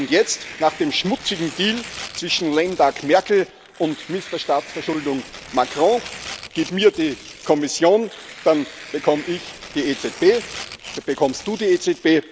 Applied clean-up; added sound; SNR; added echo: none; Tearing; 16 dB; none.